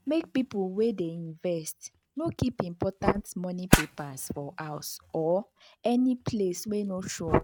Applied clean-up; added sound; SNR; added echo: neural mask model RNNoise.